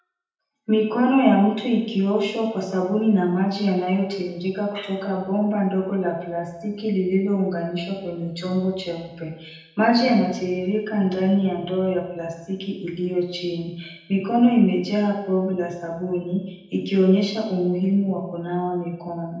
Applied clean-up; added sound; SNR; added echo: none; none; none; reverberation time 0.9 s.